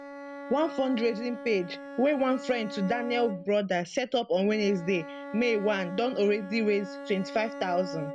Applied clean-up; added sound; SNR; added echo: none; Bowed string instrument; 12 dB; none.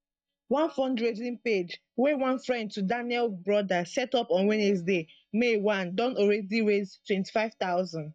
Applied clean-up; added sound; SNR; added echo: neural mask model DeepFilterNet 3.